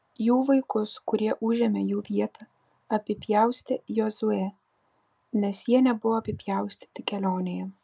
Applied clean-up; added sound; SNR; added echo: none; none; none; none.